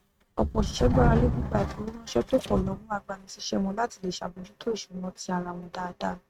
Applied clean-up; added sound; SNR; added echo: neural mask model RNNoise.